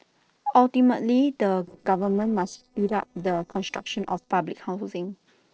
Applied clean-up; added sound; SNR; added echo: neural separator model SepFormer DNS4.